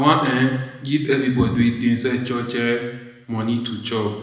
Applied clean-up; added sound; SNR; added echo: none; none; none; reverberation time 0.9 s.